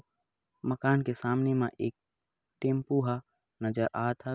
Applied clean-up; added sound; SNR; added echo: none; none; none; none.